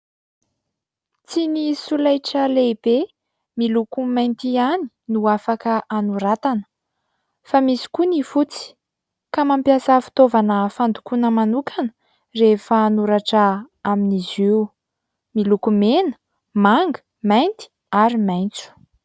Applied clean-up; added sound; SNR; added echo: none; none; none; none.